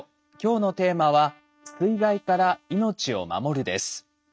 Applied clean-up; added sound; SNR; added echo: neural mask model RNNoise.